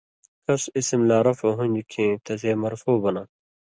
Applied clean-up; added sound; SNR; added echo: none; none; none; none.